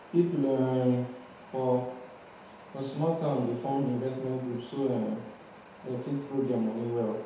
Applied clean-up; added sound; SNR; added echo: none; Wind; 19 dB; reverberation time 1.0 s.